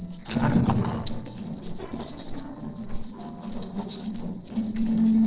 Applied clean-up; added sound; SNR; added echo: neural separator model SepFormer DNS4.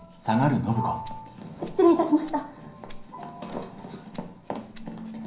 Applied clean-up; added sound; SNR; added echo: none; Rattle (instrument); 19 dB; reverberation time 0.6 s.